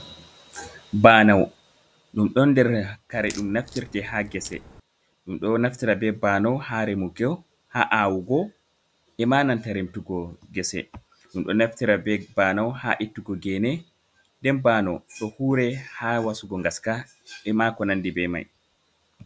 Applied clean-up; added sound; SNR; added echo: none; Crack; 18 dB; none.